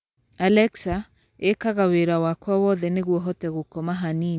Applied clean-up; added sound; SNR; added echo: none; none; none; none.